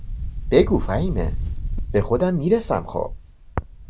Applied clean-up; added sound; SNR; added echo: none; Wind; 5 dB; none.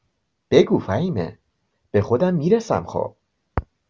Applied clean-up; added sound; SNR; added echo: none; none; none; none.